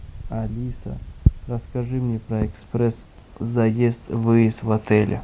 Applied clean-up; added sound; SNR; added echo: none; none; none; none.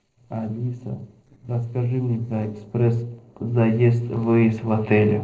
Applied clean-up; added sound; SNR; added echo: neural separator model SepFormer DNS4.